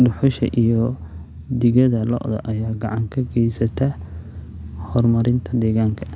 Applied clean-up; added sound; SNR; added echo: none; none; none; none.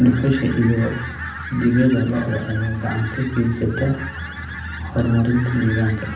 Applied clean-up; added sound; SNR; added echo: none; Fowl; 13 dB; reverberation time 0.6 s.